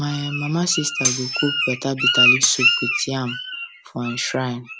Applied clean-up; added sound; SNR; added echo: none; Cutlery, silverware + Bird; -2 dB; none.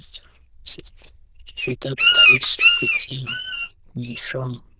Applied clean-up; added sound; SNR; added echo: neural diffusion model UNIVERSE++.